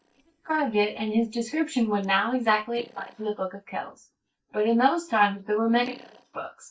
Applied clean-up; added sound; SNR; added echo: neural mask model DeepFilterNet 3.